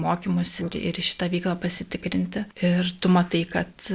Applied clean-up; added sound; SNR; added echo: neural separator model SepFormer DNS4.